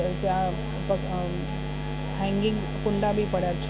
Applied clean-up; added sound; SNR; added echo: none; Buzz; 2 dB; none.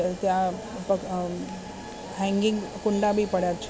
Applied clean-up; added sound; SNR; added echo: none; none; none; none.